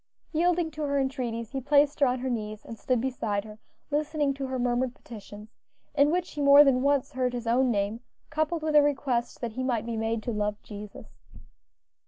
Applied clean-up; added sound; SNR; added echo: none; none; none; none.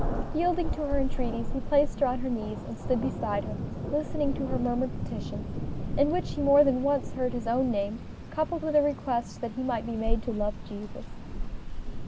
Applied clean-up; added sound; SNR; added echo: none; Thunder; 3 dB; none.